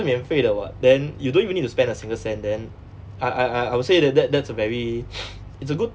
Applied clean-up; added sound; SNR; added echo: none; none; none; none.